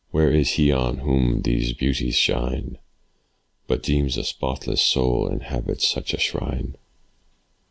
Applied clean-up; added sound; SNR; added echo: none; none; none; none.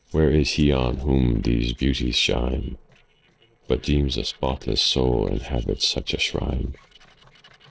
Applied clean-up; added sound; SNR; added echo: neural separator model SepFormer DNS4.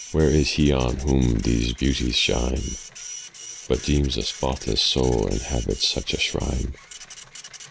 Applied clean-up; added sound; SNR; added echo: none; Printer; 16 dB; none.